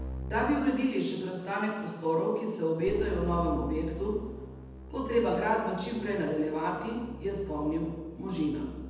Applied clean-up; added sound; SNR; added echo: none; Keyboard (musical); 11 dB; reverberation time 1.0 s.